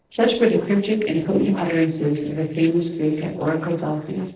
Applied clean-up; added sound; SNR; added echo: neural separator model SepFormer DNS4.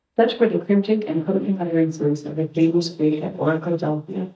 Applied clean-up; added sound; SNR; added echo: neural mask model DeepFilterNet 3.